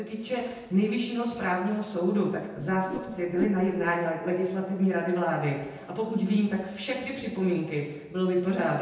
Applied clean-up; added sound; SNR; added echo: none; Whoosh, swoosh, swish; 10 dB; reverberation time 0.9 s.